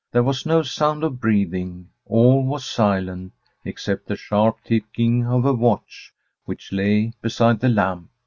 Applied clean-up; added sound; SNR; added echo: none; none; none; none.